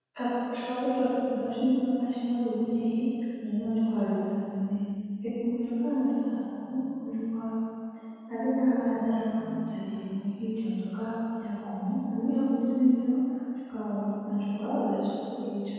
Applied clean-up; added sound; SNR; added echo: none; none; none; reverberation time 2.1 s.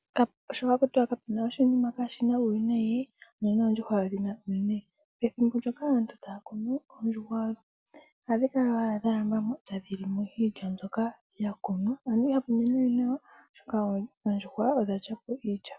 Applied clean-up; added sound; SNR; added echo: none; none; none; none.